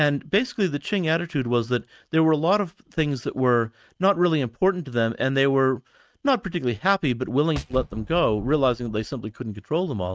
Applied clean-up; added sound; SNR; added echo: neural mask model RNNoise.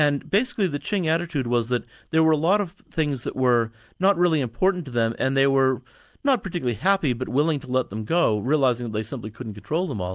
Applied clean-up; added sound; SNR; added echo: none; none; none; none.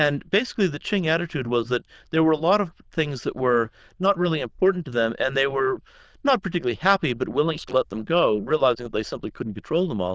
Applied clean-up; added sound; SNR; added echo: neural diffusion model UNIVERSE++.